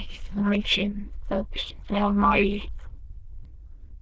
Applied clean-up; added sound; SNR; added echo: neural diffusion model UNIVERSE++.